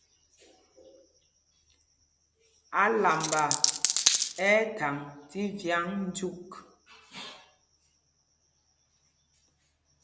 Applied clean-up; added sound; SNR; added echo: none; Coin (dropping); -5 dB; none.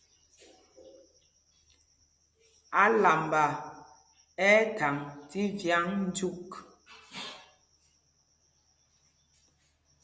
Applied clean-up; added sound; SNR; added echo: none; none; none; none.